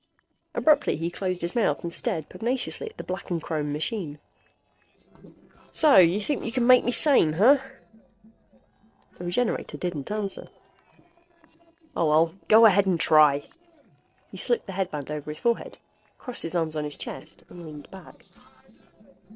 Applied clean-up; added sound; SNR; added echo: neural separator model SepFormer DNS4.